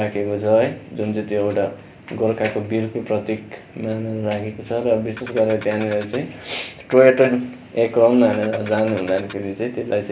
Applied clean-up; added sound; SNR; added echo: none; Ratchet, pawl; 18 dB; none.